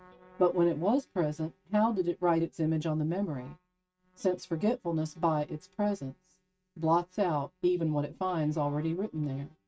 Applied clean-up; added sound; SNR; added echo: neural mask model RNNoise.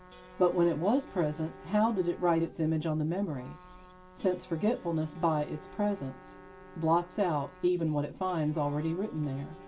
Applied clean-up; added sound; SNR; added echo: none; Guitar + Trumpet; 20 dB; none.